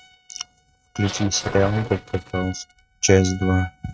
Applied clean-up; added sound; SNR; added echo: neural mask model RNNoise.